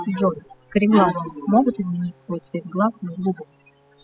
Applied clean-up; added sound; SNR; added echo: classical method spectral subtraction.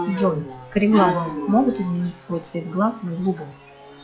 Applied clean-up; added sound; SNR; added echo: classical method log-MMSE.